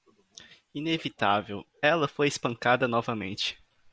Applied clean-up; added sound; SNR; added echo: none; none; none; none.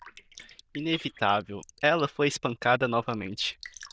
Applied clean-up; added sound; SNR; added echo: neural diffusion model UNIVERSE++.